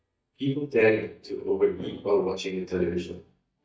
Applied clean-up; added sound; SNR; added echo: neural mask model DeepFilterNet 3.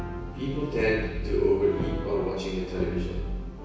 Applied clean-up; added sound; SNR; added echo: none; Brass instrument; 5 dB; reverberation time 1.1 s.